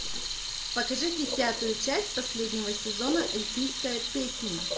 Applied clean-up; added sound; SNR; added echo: none; Sink (filling or washing) / Water tap, faucet; 2 dB; reverberation time 0.6 s.